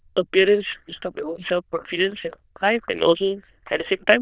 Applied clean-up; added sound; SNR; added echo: neural diffusion model UNIVERSE++.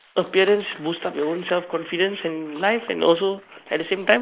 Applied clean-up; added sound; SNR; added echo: neural mask model Resemble Enhance denoiser.